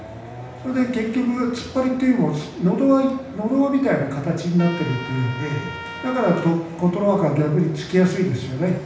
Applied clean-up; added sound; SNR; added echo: none; Trumpet; 15 dB; reverberation time 0.9 s.